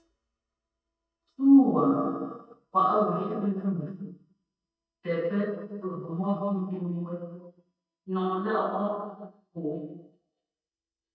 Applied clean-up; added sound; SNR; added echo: neural mask model DeepFilterNet 3.